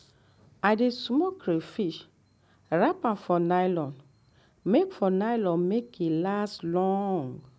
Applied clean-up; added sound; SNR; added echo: none; none; none; none.